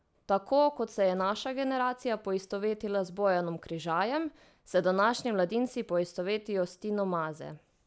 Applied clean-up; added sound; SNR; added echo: none; none; none; none.